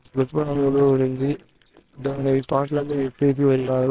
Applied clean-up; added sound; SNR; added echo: neural separator model SepFormer WHAMR!.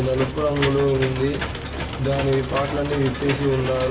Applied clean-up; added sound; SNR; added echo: none; Engine / Mechanisms; 6 dB; reverberation time 0.8 s.